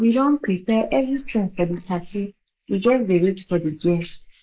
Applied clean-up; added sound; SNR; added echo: neural mask model Resemble Enhance denoiser.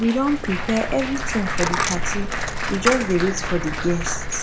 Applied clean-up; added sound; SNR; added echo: none; Applause + Coin (dropping); 1 dB; none.